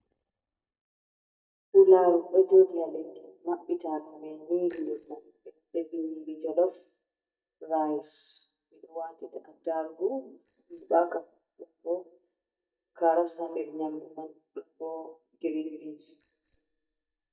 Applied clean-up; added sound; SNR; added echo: neural mask model DeepFilterNet 3.